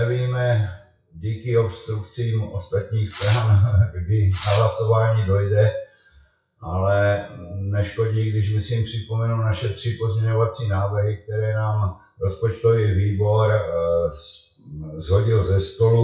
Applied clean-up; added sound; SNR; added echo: classical method WPE with log-MMSE.